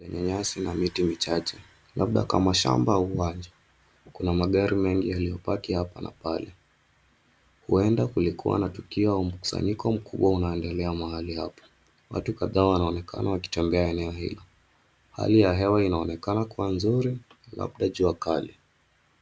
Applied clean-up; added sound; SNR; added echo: none; none; none; none.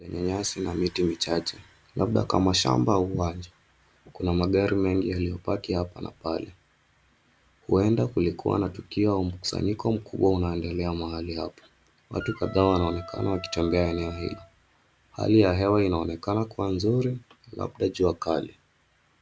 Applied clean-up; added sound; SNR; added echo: none; Wind instrument, woodwind instrument; 17 dB; none.